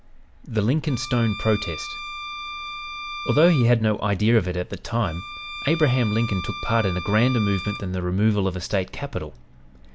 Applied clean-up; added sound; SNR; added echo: none; Bowed string instrument; 11 dB; none.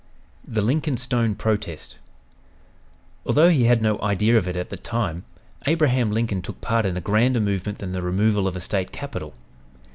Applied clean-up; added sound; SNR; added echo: none; none; none; none.